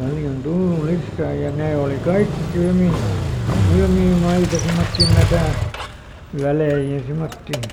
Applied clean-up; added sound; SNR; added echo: none; Motorcycle; 2 dB; none.